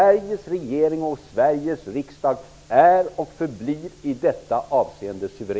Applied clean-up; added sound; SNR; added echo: none; none; none; none.